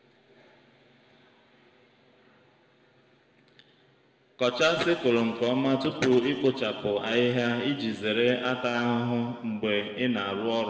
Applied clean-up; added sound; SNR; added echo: none; none; none; reverberation time 1.7 s.